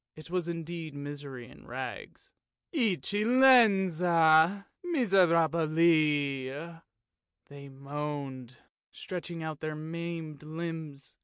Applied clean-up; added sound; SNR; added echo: none; none; none; none.